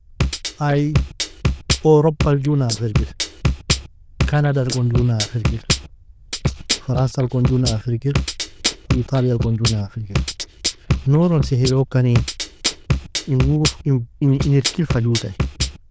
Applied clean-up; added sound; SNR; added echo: neural diffusion model UNIVERSE++.